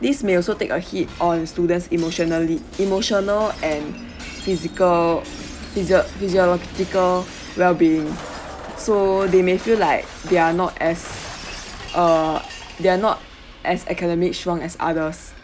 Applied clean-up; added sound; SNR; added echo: none; Shatter; 17 dB; none.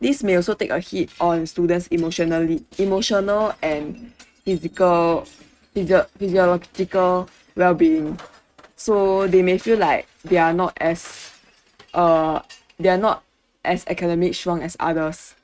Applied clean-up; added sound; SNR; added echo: neural mask model RNNoise.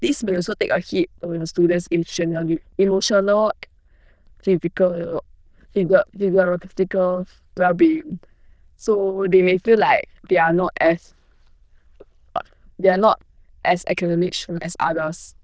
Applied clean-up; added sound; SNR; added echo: neural diffusion model UNIVERSE++.